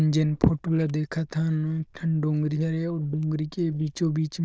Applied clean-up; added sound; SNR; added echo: neural diffusion model UNIVERSE++.